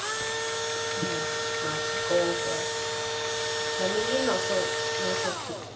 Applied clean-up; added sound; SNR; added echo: none; Engine / Drill; -4 dB; none.